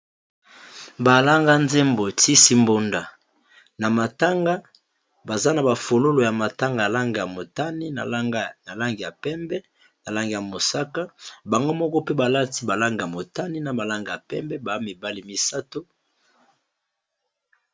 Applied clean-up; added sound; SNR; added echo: none; none; none; none.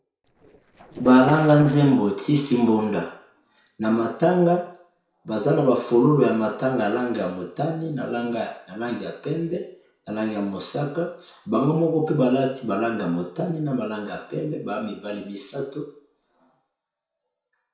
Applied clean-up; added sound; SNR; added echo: neural separator model SepFormer DNS4.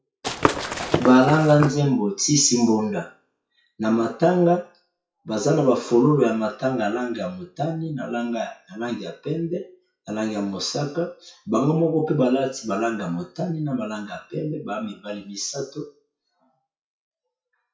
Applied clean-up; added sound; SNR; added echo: classical method WPE with log-MMSE.